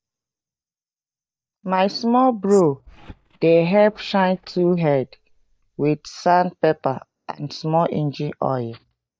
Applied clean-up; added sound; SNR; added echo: neural mask model DeepFilterNet 3.